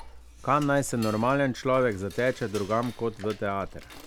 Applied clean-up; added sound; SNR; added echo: none; Cutlery, silverware / Dishes, pots, and pans; 17 dB; none.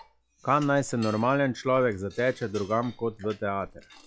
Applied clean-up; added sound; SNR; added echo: classical method log-MMSE.